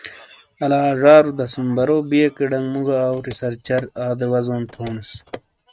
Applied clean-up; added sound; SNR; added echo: neural mask model RNNoise.